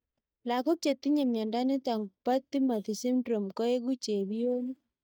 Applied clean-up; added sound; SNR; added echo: neural mask model DeepFilterNet 3.